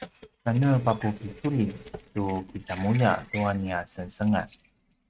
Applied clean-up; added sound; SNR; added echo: neural mask model RNNoise.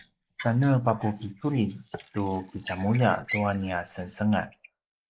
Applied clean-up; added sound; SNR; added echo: neural mask model Resemble Enhance denoiser.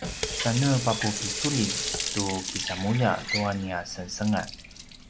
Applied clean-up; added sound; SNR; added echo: none; Sink (filling or washing) / Water tap, faucet + Water tap, faucet; 4 dB; none.